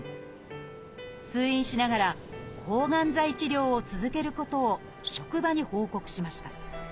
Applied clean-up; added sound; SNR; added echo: none; Ocean; 16 dB; none.